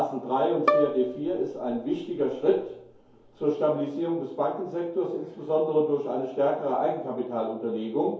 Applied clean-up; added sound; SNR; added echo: none; Bowed string instrument; 5 dB; reverberation time 2.4 s.